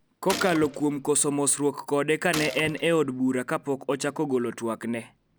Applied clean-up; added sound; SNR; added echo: none; Gunshot, gunfire; 11 dB; none.